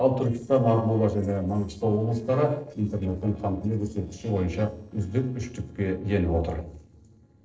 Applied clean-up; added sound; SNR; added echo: neural separator model SepFormer DNS4.